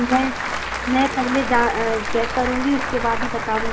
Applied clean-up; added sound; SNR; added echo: none; Applause / Crowd; 3 dB; none.